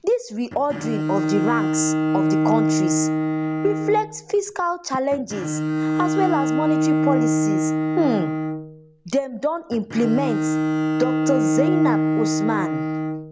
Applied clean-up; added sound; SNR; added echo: none; Bowed string instrument; -3 dB; none.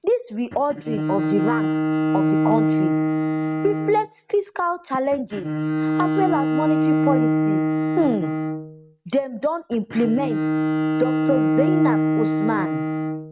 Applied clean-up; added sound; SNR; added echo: neural mask model RNNoise.